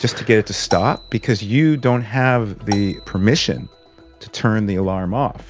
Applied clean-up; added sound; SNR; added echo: none; Marimba, xylophone; 18 dB; none.